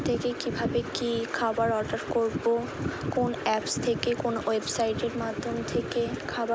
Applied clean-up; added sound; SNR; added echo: none; none; none; none.